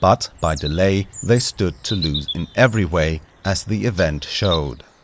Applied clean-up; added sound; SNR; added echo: neural mask model Resemble Enhance denoiser.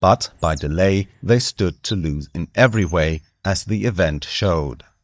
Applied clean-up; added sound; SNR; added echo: neural mask model DeepFilterNet 3.